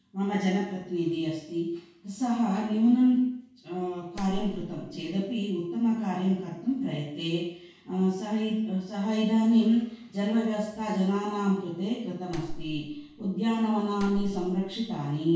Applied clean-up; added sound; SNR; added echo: none; Clapping; 11 dB; reverberation time 0.6 s.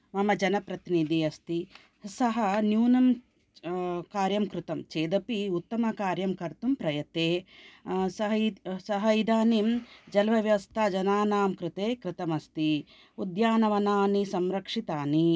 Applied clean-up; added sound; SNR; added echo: none; none; none; none.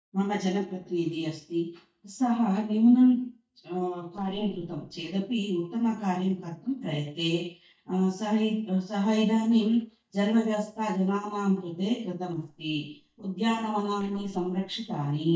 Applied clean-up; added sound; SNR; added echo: neural mask model DeepFilterNet 3.